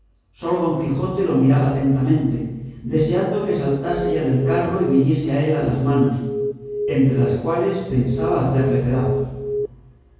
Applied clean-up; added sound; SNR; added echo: none; Alarm; 6 dB; reverberation time 1.3 s.